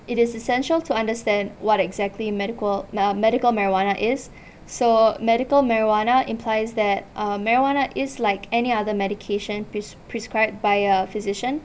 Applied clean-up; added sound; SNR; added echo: none; none; none; none.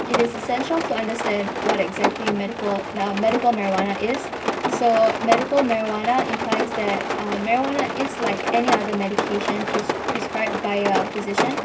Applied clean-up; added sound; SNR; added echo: none; Rain; 2 dB; reverberation time 0.4 s.